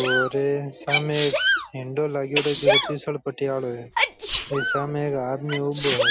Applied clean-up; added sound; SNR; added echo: none; Sneeze; -2 dB; none.